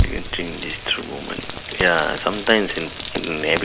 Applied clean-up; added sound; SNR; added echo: none; Rain; 5 dB; none.